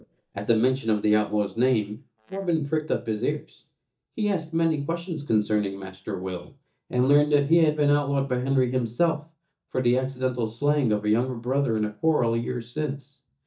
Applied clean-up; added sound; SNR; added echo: neural mask model DeepFilterNet 3.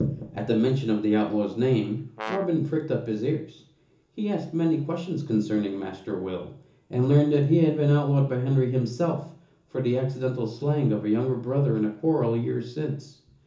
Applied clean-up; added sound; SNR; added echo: none; Brass instrument; 13 dB; reverberation time 0.7 s.